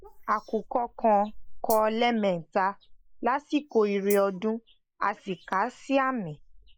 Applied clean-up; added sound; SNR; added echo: neural mask model Resemble Enhance denoiser.